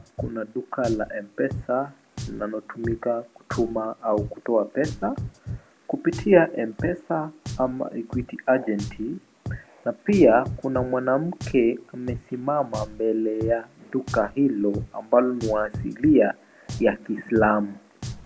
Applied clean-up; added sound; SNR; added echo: none; Drum; 13 dB; none.